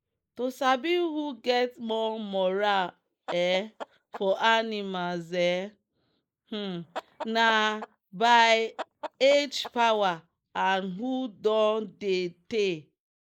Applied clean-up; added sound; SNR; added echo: neural mask model Resemble Enhance denoiser.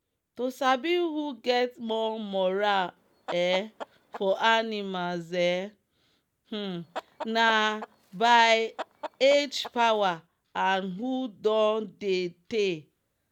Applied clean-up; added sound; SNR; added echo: none; Chicken, rooster; 15 dB; none.